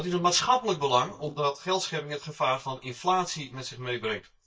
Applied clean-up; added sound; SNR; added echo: neural mask model DeepFilterNet 3.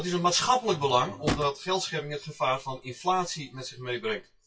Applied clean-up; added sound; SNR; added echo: classical method WPE with log-MMSE.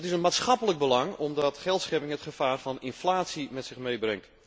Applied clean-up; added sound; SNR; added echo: none; none; none; none.